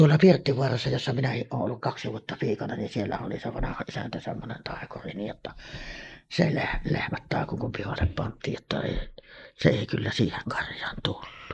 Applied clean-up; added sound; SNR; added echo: neural mask model Resemble Enhance denoiser.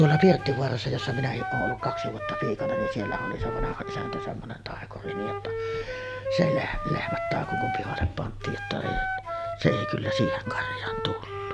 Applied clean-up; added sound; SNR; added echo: none; Wind instrument, woodwind instrument; 4 dB; none.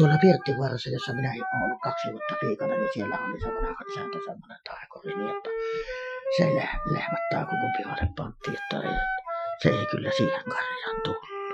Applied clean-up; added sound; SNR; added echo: classical method Wiener filter.